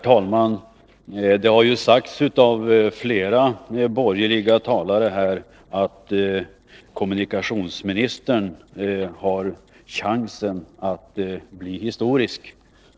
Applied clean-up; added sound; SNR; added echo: neural separator model SepFormer DNS4.